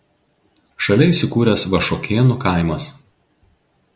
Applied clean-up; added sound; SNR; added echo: none; none; none; none.